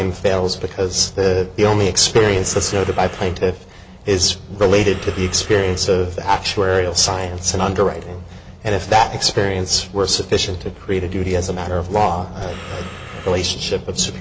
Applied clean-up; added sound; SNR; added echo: none; Breathing; 17 dB; none.